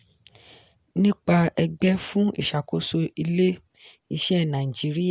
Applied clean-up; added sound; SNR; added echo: none; none; none; none.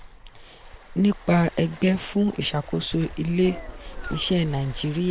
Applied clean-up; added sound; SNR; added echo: none; Engine + Waves, surf; 14 dB; none.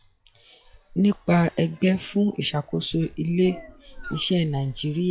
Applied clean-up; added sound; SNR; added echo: classical method log-MMSE.